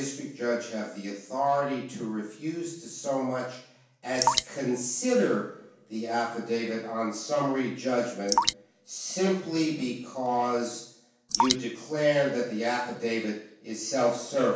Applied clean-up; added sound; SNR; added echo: none; Drip; 4 dB; reverberation time 0.7 s.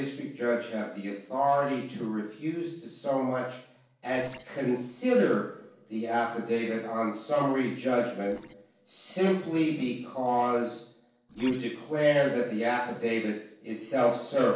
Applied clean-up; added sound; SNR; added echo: neural separator model SepFormer DNS4.